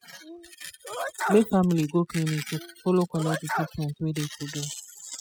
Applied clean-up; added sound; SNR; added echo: classical method spectral subtraction.